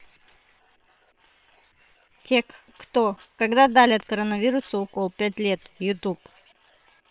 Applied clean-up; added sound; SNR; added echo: neural separator model SepFormer WHAM!.